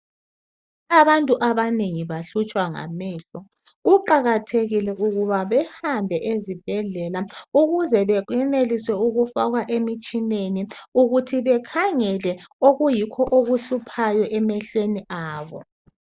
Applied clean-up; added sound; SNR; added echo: neural mask model DeepFilterNet 3.